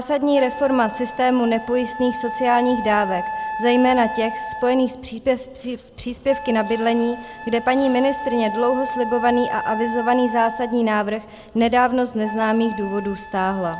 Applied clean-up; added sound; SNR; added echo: none; Wind instrument, woodwind instrument; 10 dB; none.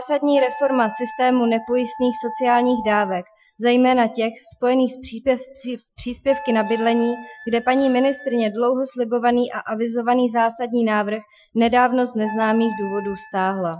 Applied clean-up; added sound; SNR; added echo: classical method Wiener filter.